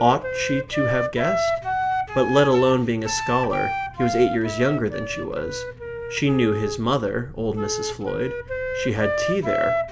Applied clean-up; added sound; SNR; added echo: none; Wind instrument, woodwind instrument; 4 dB; none.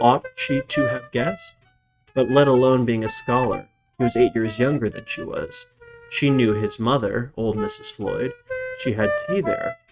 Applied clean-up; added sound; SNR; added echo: neural mask model RNNoise.